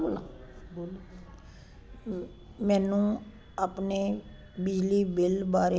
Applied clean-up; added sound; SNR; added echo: none; none; none; none.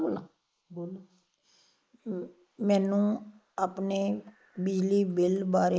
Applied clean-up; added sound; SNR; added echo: neural mask model Resemble Enhance denoiser.